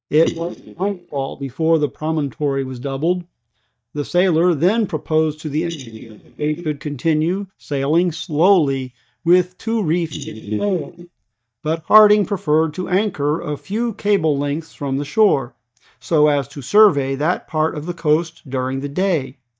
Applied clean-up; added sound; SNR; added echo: neural mask model DeepFilterNet 3.